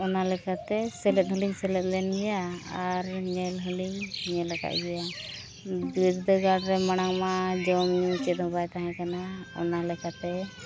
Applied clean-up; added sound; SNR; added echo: none; Bowed string instrument; 16 dB; none.